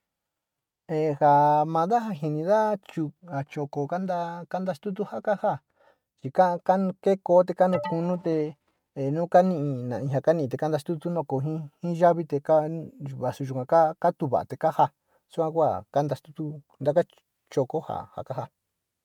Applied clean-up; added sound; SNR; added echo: neural mask model RNNoise.